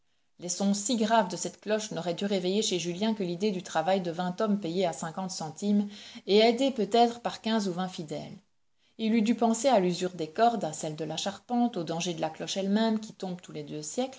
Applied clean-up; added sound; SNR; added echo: none; none; none; none.